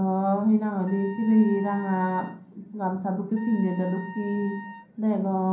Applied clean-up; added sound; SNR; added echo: none; Wind instrument, woodwind instrument; 18 dB; reverberation time 0.6 s.